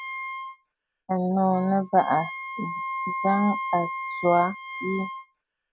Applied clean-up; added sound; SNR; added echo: none; Wind instrument, woodwind instrument; 7 dB; none.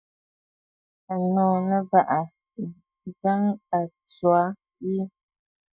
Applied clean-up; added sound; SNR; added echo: neural mask model DeepFilterNet 3.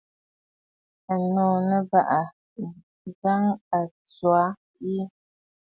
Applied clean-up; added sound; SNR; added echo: none; none; none; none.